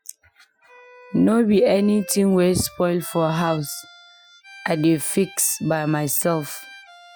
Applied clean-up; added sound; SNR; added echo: classical method Wiener filter.